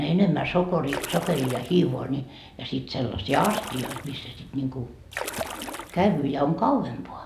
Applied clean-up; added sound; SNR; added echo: none; Splash, splatter; 9 dB; none.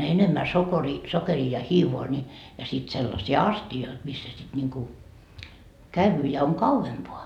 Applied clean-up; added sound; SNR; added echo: none; none; none; none.